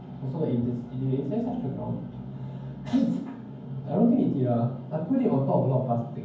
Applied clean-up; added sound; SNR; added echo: none; none; none; reverberation time 0.9 s.